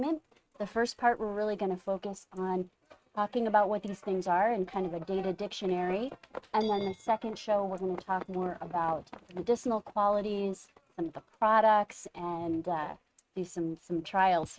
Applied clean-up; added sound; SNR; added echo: neural mask model RNNoise.